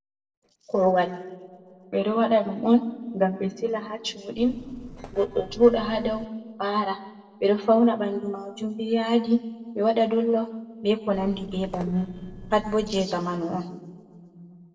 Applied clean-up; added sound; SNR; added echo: neural separator model SepFormer DNS4.